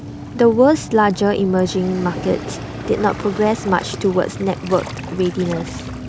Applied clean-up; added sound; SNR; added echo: none; Waves, surf; 10 dB; none.